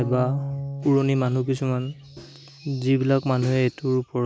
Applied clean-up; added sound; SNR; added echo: none; Bowed string instrument; 12 dB; none.